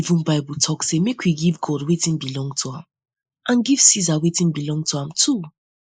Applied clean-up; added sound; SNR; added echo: neural mask model Resemble Enhance denoiser.